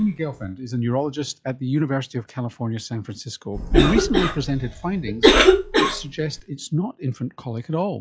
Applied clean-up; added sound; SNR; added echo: classical method log-MMSE.